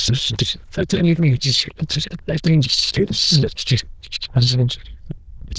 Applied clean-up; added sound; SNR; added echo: neural diffusion model UNIVERSE++.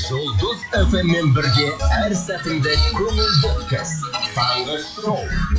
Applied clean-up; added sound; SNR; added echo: classical method log-MMSE.